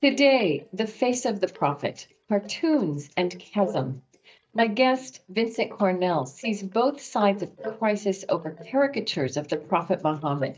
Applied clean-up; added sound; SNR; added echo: neural mask model DeepFilterNet 3.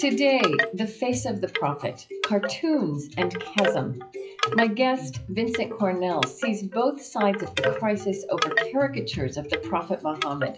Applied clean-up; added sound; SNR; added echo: classical method WPE with log-MMSE.